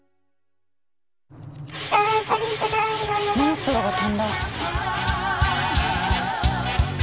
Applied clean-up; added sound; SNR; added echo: none; none; none; none.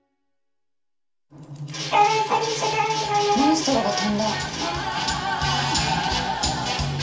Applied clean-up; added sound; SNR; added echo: none; none; none; reverberation time 0.4 s.